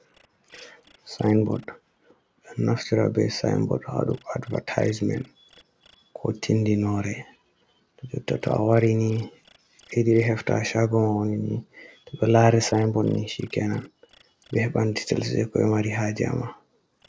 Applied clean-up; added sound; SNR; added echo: neural separator model SepFormer DNS4.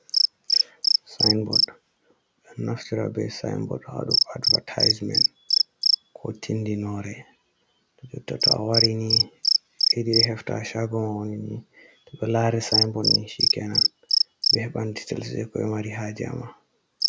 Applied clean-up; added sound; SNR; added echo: none; Cricket; -3 dB; none.